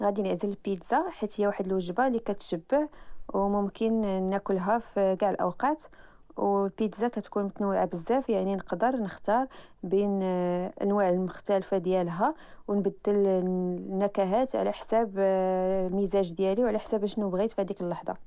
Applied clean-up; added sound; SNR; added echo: none; Squeak / Walk, footsteps; 19 dB; none.